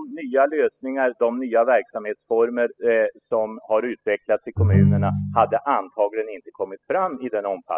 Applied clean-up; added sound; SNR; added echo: classical method spectral subtraction.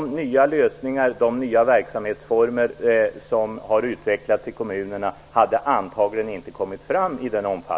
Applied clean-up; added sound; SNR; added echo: none; none; none; none.